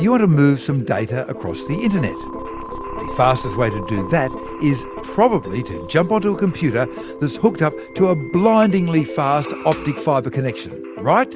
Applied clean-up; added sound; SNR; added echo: none; none; none; none.